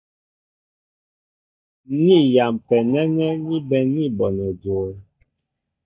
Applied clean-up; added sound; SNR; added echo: neural mask model DeepFilterNet 3.